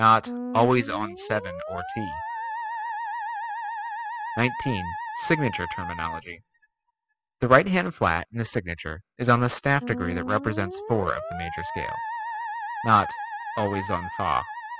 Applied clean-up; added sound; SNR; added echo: classical method spectral subtraction.